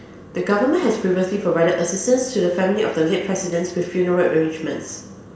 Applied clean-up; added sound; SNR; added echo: none; none; none; reverberation time 0.5 s.